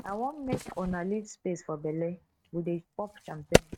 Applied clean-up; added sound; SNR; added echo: neural mask model RNNoise.